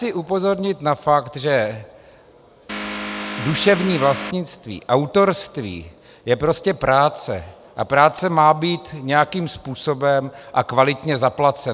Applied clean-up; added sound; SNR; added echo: none; Vehicle; 8 dB; none.